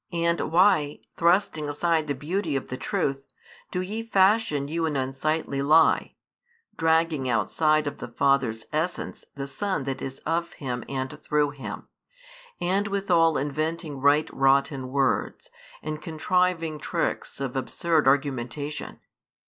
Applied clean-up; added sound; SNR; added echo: neural mask model Resemble Enhance denoiser.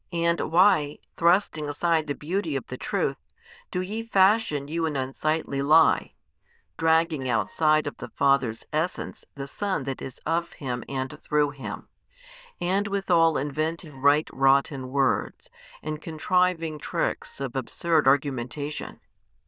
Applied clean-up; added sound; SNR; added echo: neural diffusion model UNIVERSE++.